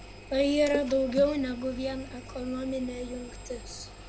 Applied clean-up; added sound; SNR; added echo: none; Engine + Water / Splash, splatter; 11 dB; none.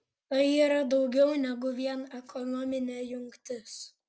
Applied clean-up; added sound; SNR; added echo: none; none; none; none.